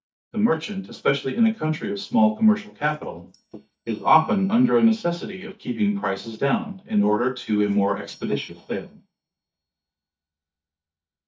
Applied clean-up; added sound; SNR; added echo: neural mask model DeepFilterNet 3.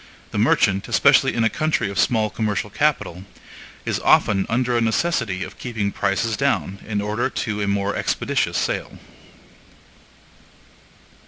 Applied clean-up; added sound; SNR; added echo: none; none; none; none.